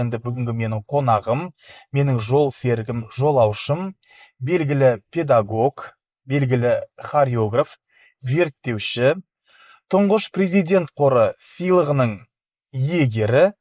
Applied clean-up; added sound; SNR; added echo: neural mask model Resemble Enhance denoiser.